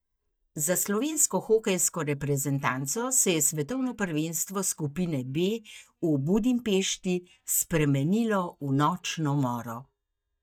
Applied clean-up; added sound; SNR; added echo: neural mask model DeepFilterNet 3.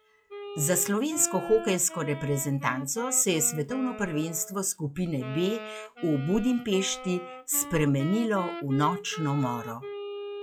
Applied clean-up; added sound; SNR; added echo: classical method log-MMSE.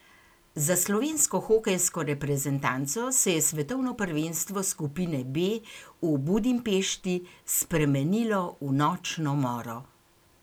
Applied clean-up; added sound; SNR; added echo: none; none; none; none.